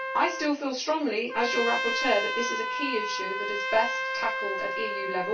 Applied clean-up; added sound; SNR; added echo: none; Trumpet; 2 dB; reverberation time 0.1 s.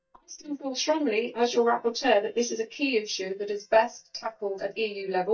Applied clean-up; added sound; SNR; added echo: neural mask model DeepFilterNet 3.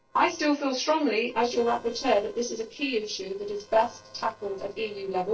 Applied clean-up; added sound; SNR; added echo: neural separator model SepFormer DNS4.